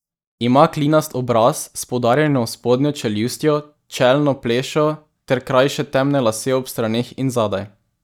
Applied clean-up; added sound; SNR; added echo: neural mask model DeepFilterNet 3.